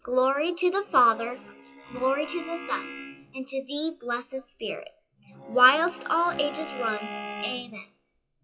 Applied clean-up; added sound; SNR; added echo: classical method WPE with log-MMSE.